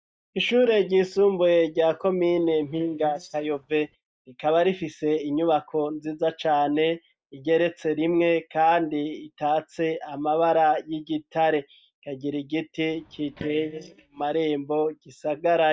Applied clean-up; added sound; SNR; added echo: neural mask model DeepFilterNet 3.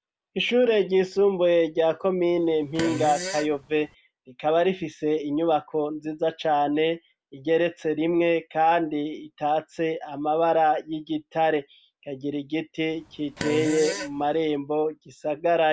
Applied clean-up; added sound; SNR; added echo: none; Fart; 10 dB; none.